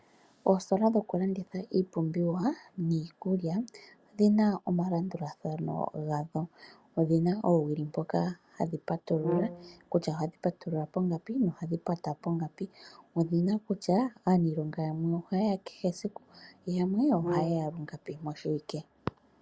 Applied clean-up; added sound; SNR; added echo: none; Brass instrument; 5 dB; none.